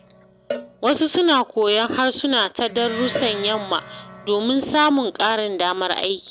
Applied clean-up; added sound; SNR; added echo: none; Plucked string instrument + Cowbell; 15 dB; none.